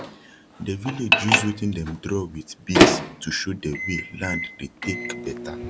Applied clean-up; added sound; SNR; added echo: none; Microwave oven; -4 dB; none.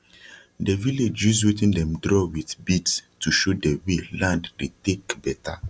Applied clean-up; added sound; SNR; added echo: none; none; none; none.